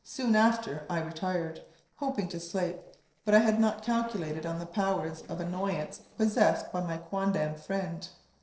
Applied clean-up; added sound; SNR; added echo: neural separator model SepFormer DNS4.